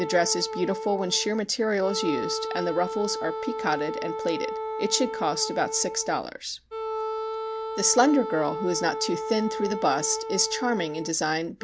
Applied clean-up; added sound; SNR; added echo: none; Wind instrument, woodwind instrument; 6 dB; none.